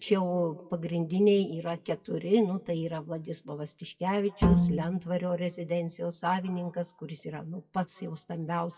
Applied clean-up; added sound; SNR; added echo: classical method WPE with log-MMSE.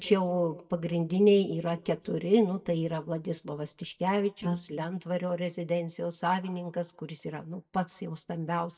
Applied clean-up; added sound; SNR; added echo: neural mask model DeepFilterNet 3.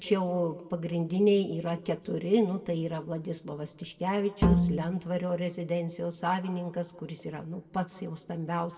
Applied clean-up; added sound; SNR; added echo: none; Bowed string instrument; -3 dB; reverberation time 0.9 s.